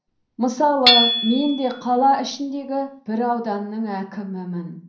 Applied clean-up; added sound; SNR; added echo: none; Hammer / Chink, clink; 2 dB; reverberation time 0.6 s.